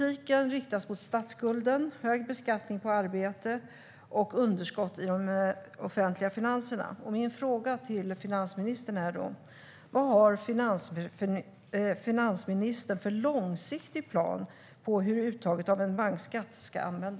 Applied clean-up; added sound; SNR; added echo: none; none; none; none.